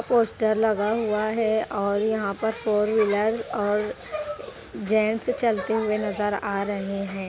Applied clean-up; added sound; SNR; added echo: none; none; none; none.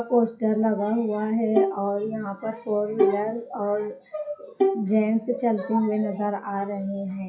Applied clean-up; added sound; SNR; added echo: classical method WPE with log-MMSE.